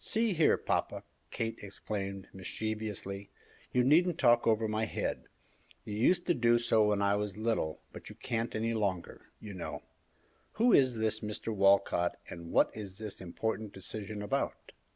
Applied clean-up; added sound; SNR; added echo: none; none; none; none.